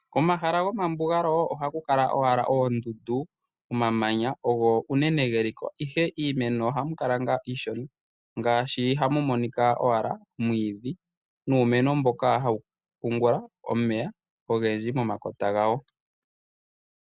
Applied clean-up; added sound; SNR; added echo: none; none; none; none.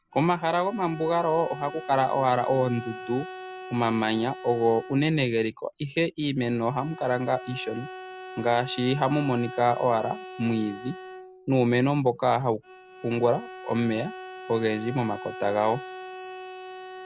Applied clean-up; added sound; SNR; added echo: none; Bowed string instrument; 14 dB; none.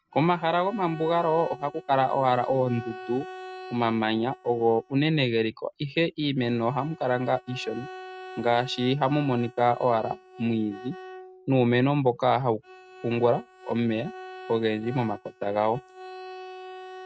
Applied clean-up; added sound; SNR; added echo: neural mask model RNNoise.